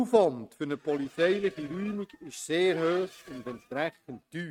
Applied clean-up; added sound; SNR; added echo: neural mask model RNNoise.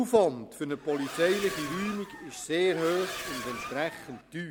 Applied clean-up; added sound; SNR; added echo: none; Accelerating, revving, vroom; 10 dB; none.